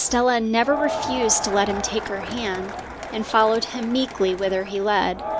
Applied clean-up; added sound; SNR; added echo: none; Crowd; 9 dB; none.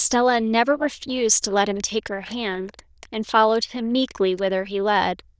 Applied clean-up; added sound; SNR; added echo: neural diffusion model UNIVERSE++.